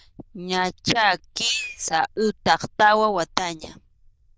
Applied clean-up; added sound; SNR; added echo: neural diffusion model UNIVERSE++.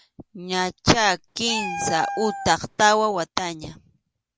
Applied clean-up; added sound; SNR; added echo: none; Meow; 10 dB; none.